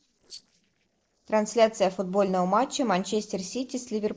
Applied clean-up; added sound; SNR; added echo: neural separator model SepFormer DNS4.